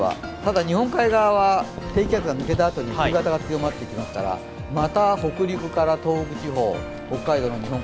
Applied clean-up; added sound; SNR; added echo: none; Dog; 14 dB; none.